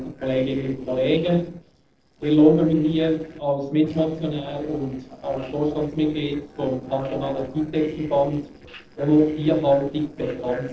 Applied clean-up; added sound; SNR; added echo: neural separator model SepFormer DNS4.